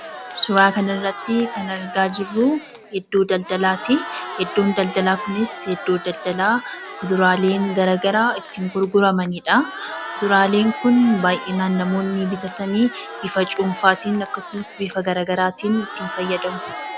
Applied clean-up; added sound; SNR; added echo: none; Crowd; 12 dB; none.